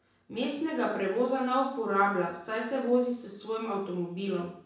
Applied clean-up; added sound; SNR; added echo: none; none; none; reverberation time 0.6 s.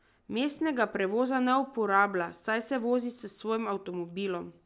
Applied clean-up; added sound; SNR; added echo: none; none; none; none.